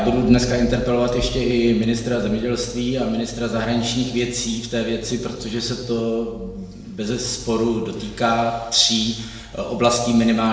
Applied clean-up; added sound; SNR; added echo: none; none; none; reverberation time 1.0 s.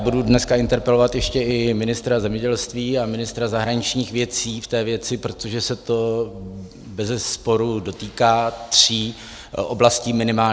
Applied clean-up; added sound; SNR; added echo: none; none; none; none.